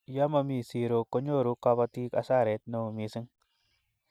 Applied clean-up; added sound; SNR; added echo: none; none; none; none.